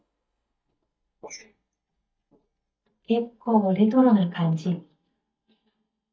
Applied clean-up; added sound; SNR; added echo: neural mask model DeepFilterNet 3.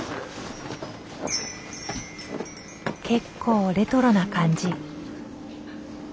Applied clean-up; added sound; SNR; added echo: none; none; none; none.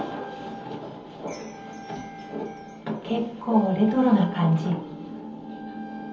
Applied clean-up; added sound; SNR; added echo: none; Wind instrument, woodwind instrument; 17 dB; reverberation time 0.7 s.